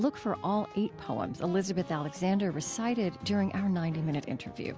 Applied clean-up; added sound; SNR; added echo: none; none; none; none.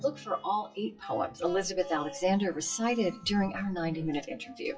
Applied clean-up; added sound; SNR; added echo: classical method WPE with log-MMSE.